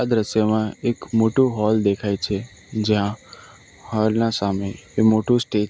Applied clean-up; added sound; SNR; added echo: none; none; none; none.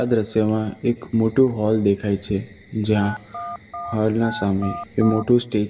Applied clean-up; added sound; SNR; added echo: none; Telephone; 11 dB; reverberation time 2.0 s.